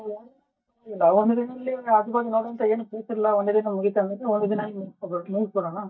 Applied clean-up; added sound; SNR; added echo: neural mask model DeepFilterNet 3.